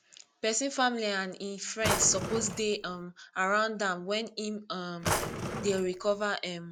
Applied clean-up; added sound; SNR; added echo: none; Drawer open or close; 3 dB; none.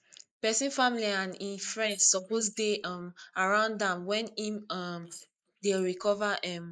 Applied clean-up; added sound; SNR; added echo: neural mask model Resemble Enhance denoiser.